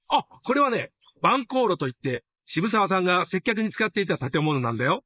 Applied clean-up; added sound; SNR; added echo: neural mask model Resemble Enhance denoiser.